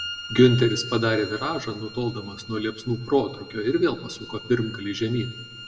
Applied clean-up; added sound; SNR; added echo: none; Bowed string instrument; 14 dB; reverberation time 0.9 s.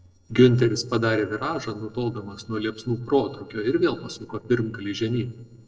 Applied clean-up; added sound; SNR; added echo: neural separator model SepFormer DNS4.